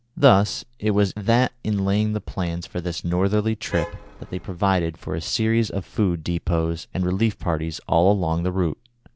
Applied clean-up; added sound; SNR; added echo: none; Traffic noise, roadway noise / Vehicle horn, car horn, honking; 13 dB; none.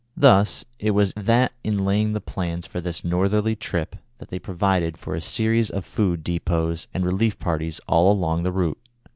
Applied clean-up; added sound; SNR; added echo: none; none; none; none.